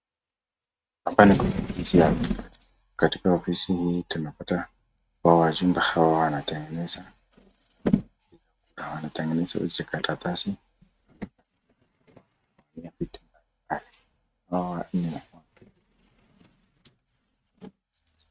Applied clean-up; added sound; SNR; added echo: neural mask model RNNoise.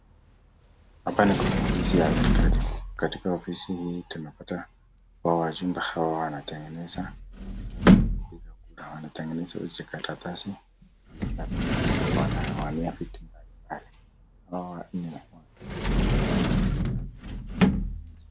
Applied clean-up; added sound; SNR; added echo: none; Sliding door; -5 dB; none.